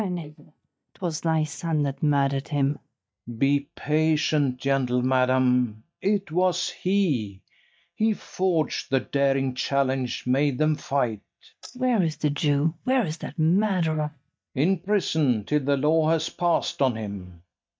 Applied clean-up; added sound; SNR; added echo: neural mask model DeepFilterNet 3.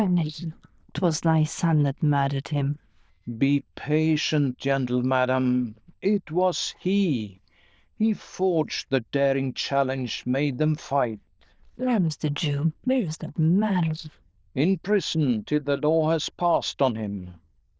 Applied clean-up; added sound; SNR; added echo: neural diffusion model UNIVERSE++.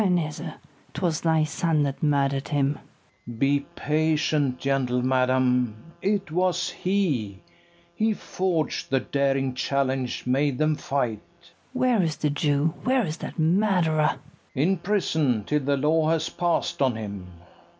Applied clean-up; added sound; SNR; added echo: none; none; none; none.